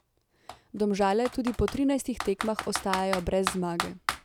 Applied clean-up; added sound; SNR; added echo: none; Computer keyboard; 8 dB; none.